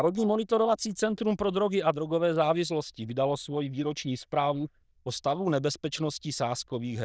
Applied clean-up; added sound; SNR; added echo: neural diffusion model UNIVERSE++.